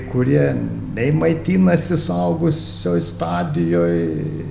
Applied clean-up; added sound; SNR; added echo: none; Microwave oven; 14 dB; none.